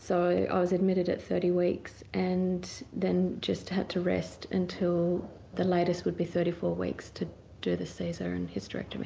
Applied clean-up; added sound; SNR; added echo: none; none; none; none.